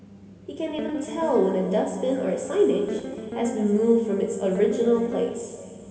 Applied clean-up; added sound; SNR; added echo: none; Guitar; 11 dB; reverberation time 2.5 s.